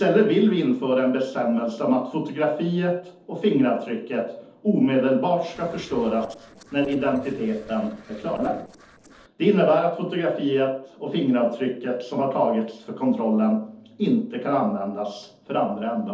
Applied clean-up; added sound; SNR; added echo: neural separator model SepFormer DNS4.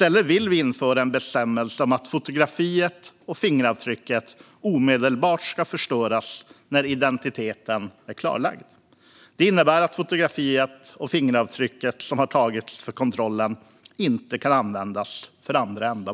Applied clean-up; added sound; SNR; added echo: none; none; none; none.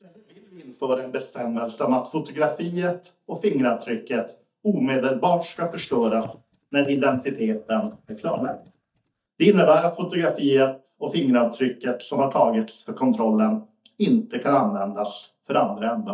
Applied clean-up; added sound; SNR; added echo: neural mask model DeepFilterNet 3.